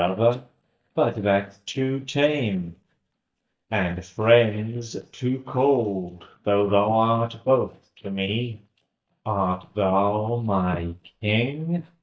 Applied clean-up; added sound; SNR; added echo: neural mask model DeepFilterNet 3.